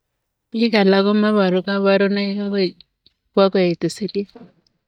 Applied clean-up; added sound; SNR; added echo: neural mask model DeepFilterNet 3.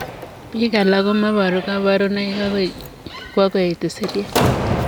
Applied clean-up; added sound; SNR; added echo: none; Slam; 6 dB; none.